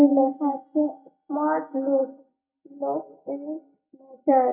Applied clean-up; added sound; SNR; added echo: neural mask model DeepFilterNet 3.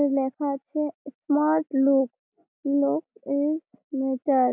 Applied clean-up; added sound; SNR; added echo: none; none; none; none.